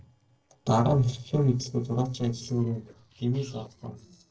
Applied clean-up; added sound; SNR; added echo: neural separator model SepFormer DNS4.